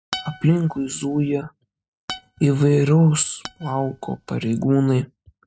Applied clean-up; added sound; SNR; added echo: neural mask model RNNoise.